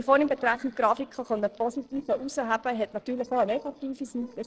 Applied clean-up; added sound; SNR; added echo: neural separator model SepFormer DNS4.